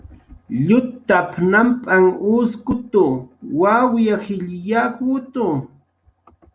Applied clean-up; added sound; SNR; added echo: none; none; none; none.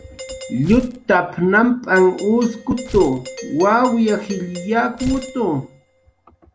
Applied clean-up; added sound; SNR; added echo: none; Doorbell + Tearing; 15 dB; none.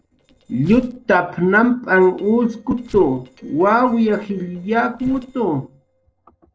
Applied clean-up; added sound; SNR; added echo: neural separator model SepFormer DNS4.